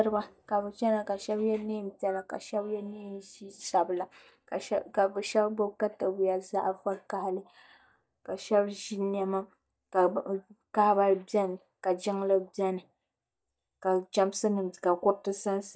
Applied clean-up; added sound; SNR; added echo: neural mask model DeepFilterNet 3.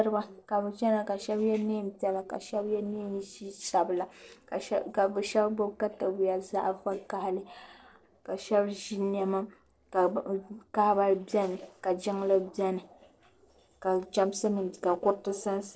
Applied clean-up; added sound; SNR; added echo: neural separator model SepFormer DNS4.